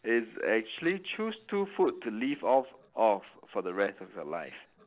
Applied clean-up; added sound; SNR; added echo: neural separator model SepFormer DNS4.